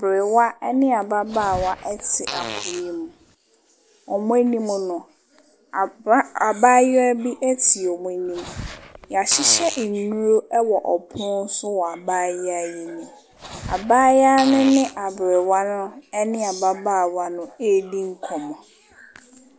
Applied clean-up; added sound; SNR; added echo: none; Fart; 13 dB; none.